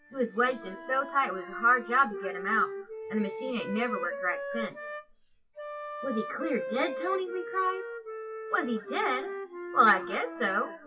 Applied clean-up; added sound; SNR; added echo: classical method WPE with log-MMSE.